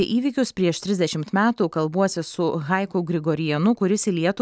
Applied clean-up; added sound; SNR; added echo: none; none; none; none.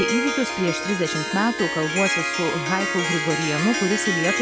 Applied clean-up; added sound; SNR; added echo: none; Harp; 1 dB; none.